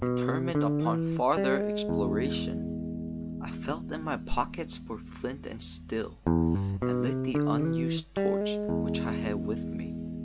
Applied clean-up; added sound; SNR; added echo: none; Guitar; -4 dB; none.